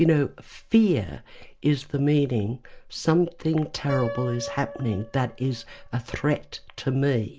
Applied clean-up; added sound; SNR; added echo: none; Piano; 16 dB; none.